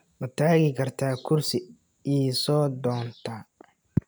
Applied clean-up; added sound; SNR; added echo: none; none; none; none.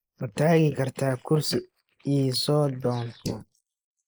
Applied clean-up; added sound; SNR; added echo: neural mask model Resemble Enhance denoiser.